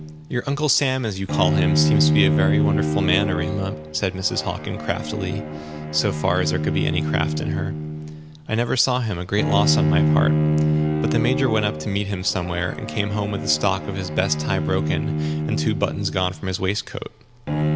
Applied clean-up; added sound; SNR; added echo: none; Bowed string instrument; -1 dB; none.